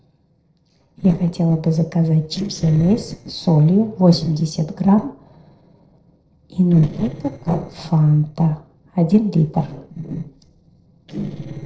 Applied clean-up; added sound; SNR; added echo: neural separator model SepFormer DNS4.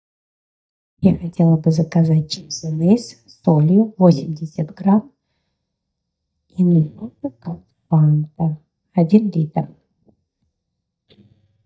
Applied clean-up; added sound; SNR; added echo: neural mask model DeepFilterNet 3.